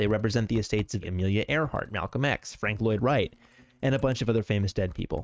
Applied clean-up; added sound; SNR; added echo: neural mask model RNNoise.